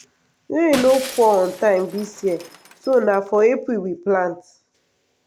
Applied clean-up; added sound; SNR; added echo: none; Shatter; 17 dB; none.